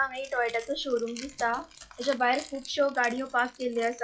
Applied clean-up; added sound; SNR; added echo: classical method log-MMSE.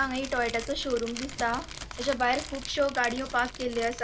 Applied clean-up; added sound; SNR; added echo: none; Crumpling, crinkling; 11 dB; none.